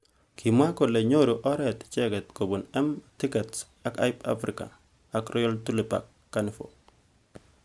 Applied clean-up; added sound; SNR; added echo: none; none; none; none.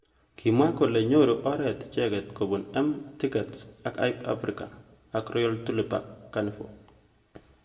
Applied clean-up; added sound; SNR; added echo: none; none; none; reverberation time 0.7 s.